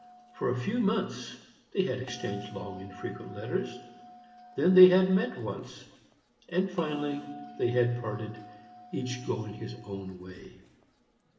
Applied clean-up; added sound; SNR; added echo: none; Bell; 19 dB; reverberation time 1.1 s.